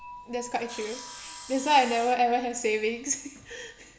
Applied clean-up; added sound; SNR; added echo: none; Sawing + Dishes, pots, and pans / Chink, clink; 17 dB; none.